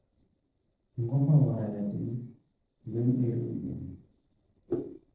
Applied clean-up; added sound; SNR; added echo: neural separator model SepFormer DNS4.